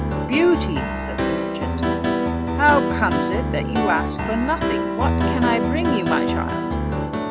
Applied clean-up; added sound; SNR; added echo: none; Piano; -2 dB; none.